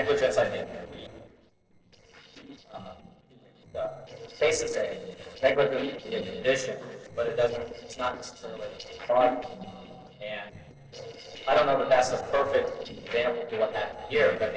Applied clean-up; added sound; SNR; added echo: neural separator model SepFormer DNS4.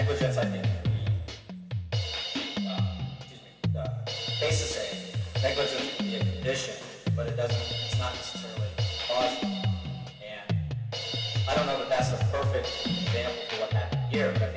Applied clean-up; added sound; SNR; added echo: none; Drum kit; -4 dB; reverberation time 2.6 s.